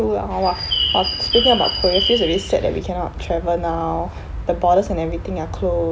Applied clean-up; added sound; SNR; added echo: none; Bird; 2 dB; none.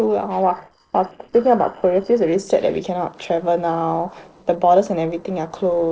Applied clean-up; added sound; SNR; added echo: neural separator model SepFormer DNS4.